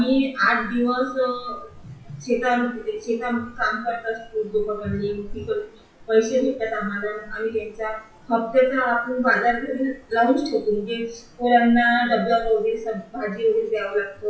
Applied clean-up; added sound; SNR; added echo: classical method WPE with log-MMSE.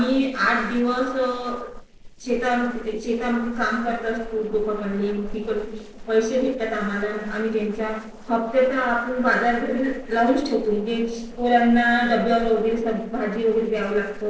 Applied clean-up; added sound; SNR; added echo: neural separator model SepFormer DNS4.